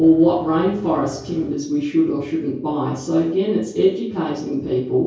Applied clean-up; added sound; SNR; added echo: none; Engine / Truck / Car; 20 dB; reverberation time 0.6 s.